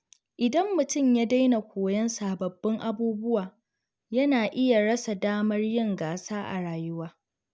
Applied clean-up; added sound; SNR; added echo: none; none; none; none.